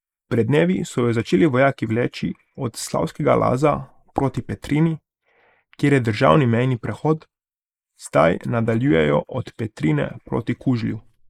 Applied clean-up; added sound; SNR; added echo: neural mask model Resemble Enhance denoiser.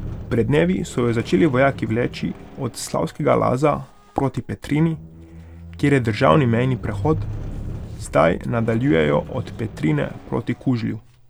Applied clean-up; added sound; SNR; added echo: none; Squeak; 13 dB; none.